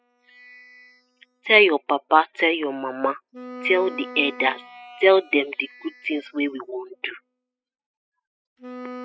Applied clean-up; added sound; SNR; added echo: classical method spectral subtraction.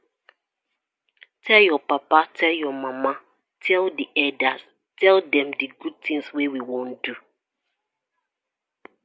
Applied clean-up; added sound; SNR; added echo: none; none; none; none.